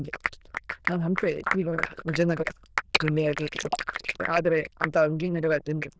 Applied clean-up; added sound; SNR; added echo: neural diffusion model UNIVERSE++.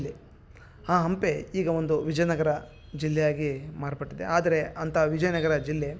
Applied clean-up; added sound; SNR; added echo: none; none; none; none.